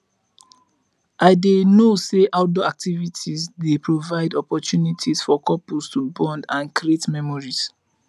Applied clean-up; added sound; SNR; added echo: none; none; none; none.